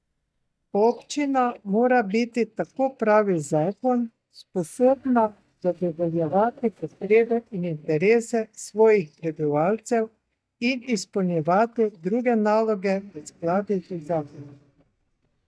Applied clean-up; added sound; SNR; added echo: neural mask model DeepFilterNet 3.